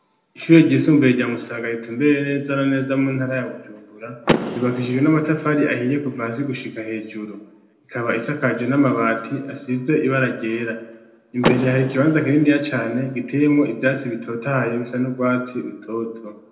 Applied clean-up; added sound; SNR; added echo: none; Door / Car; 12 dB; reverberation time 0.8 s.